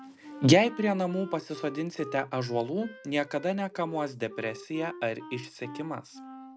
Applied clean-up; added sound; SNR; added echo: none; Wind instrument, woodwind instrument; 16 dB; none.